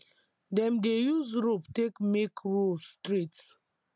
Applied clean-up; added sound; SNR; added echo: none; none; none; none.